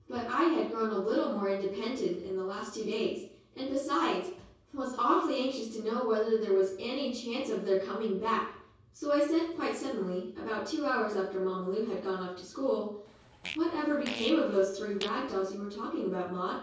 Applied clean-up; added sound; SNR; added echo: none; Fart; 13 dB; reverberation time 0.6 s.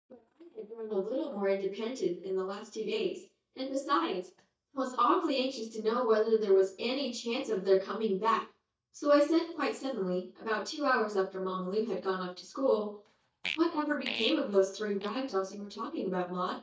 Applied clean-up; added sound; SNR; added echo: neural mask model DeepFilterNet 3.